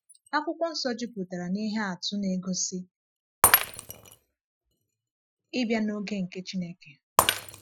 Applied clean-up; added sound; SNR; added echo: classical method Wiener filter.